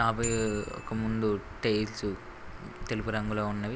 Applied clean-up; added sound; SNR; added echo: none; Bicycle bell; 15 dB; none.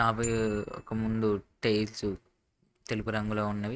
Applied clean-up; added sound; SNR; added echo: neural mask model RNNoise.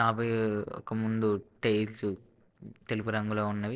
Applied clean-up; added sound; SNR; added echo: neural separator model SepFormer DNS4.